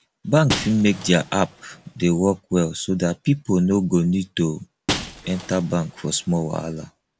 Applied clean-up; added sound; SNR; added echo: none; Shatter; 13 dB; none.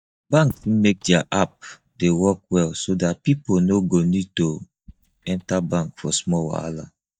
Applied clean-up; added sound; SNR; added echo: neural mask model DeepFilterNet 3.